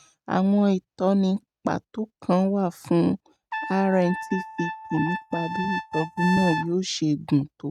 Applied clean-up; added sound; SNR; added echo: neural mask model RNNoise.